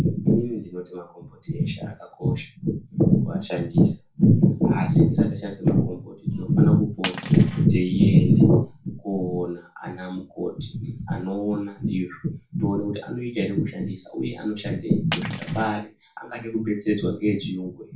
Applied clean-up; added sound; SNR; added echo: none; Cutlery, silverware; 9 dB; reverberation time 0.3 s.